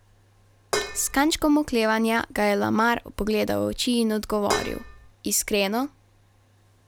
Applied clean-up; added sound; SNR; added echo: none; Dishes, pots, and pans; 5 dB; none.